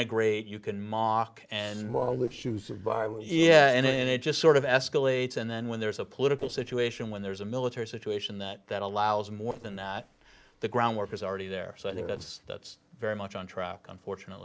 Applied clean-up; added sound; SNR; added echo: neural separator model SepFormer DNS4.